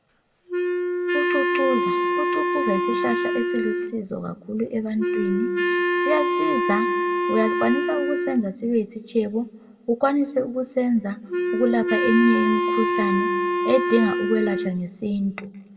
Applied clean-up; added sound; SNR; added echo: none; Wind instrument, woodwind instrument; -2 dB; reverberation time 0.7 s.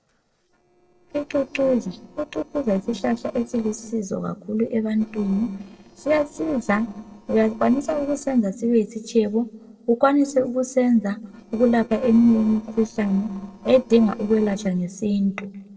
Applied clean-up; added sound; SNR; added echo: neural separator model SepFormer DNS4.